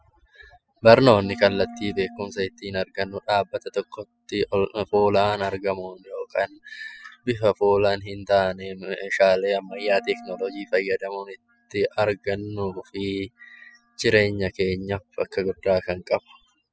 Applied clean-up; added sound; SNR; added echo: classical method spectral subtraction.